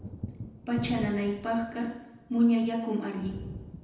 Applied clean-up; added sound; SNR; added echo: none; Thunder; 11 dB; reverberation time 0.9 s.